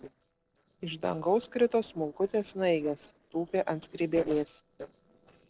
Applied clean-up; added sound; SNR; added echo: neural separator model SepFormer DNS4.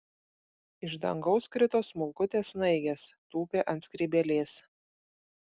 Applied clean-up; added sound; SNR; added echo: none; none; none; none.